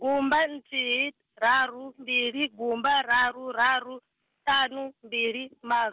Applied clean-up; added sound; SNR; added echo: none; none; none; none.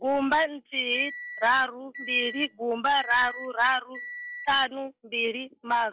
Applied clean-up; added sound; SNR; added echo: classical method log-MMSE.